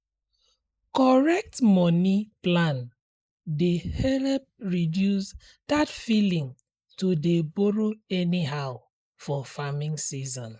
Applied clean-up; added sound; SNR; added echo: neural mask model Resemble Enhance denoiser.